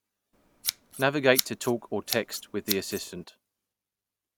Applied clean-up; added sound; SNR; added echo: none; Scissors; 5 dB; none.